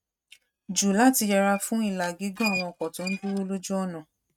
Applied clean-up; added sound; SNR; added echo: neural mask model RNNoise.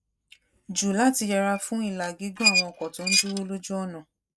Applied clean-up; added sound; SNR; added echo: neural mask model Resemble Enhance denoiser.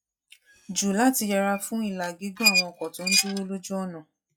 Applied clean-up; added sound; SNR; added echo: classical method log-MMSE.